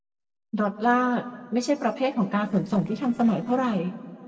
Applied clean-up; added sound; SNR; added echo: neural separator model SepFormer DNS4.